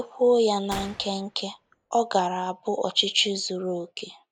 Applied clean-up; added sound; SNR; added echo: none; Gunshot, gunfire; 19 dB; none.